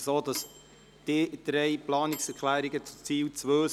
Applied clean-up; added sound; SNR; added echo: none; Microwave oven / Bell; 19 dB; none.